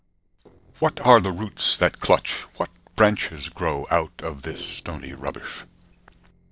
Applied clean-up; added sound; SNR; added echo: neural separator model SepFormer DNS4.